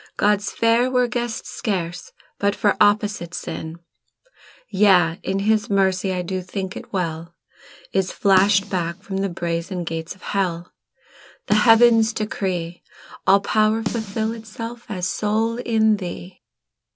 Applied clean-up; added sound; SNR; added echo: none; Snare drum; 13 dB; none.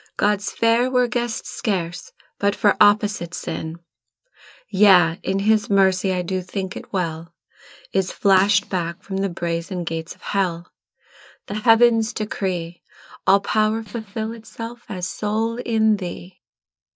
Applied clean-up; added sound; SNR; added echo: neural mask model DeepFilterNet 3.